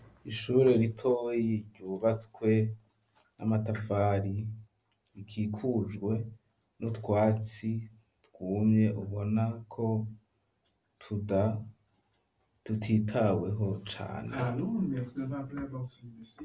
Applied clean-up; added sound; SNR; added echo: none; none; none; none.